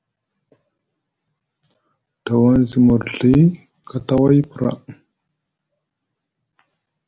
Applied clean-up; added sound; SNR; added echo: none; none; none; none.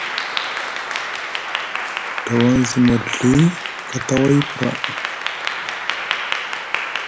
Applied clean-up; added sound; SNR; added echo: none; Applause / Clapping; 4 dB; none.